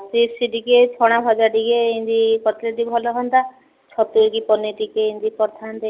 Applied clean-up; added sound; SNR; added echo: none; none; none; none.